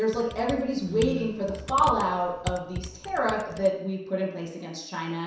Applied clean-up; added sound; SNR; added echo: none; Computer keyboard; 11 dB; reverberation time 0.7 s.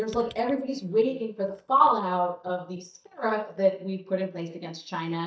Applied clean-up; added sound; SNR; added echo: neural mask model DeepFilterNet 3.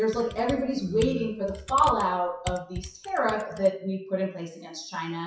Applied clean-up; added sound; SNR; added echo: classical method WPE with log-MMSE.